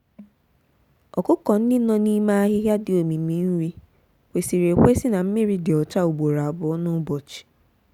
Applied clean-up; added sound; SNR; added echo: none; none; none; none.